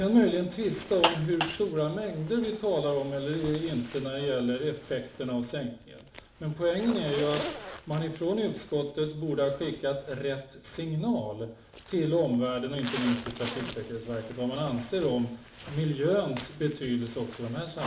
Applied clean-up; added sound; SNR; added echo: none; Zipper (clothing); 11 dB; reverberation time 0.5 s.